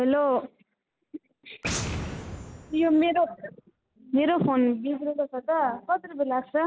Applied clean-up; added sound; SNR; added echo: none; Boom; 11 dB; none.